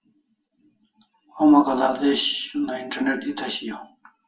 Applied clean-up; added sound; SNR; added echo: none; none; none; reverberation time 0.1 s.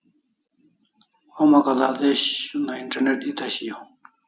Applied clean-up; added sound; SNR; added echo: none; none; none; none.